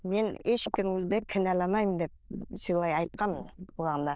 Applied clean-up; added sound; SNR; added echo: neural diffusion model UNIVERSE++.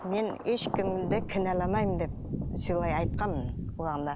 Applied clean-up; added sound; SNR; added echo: none; Thunder; 3 dB; none.